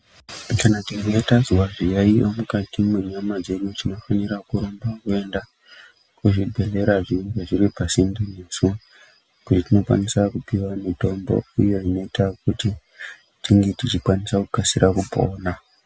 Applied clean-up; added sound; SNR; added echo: none; none; none; none.